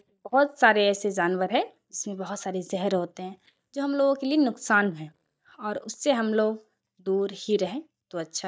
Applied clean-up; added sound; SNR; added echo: neural mask model DeepFilterNet 3.